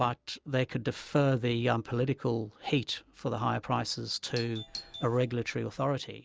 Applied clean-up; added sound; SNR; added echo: none; Doorbell; 15 dB; none.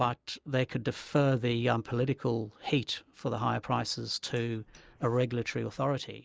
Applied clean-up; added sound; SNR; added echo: neural mask model Resemble Enhance denoiser.